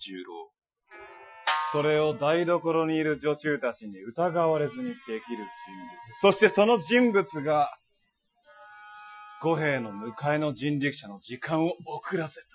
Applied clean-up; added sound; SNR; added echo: classical method Wiener filter.